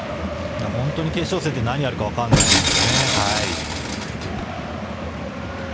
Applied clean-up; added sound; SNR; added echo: none; Tools; -3 dB; none.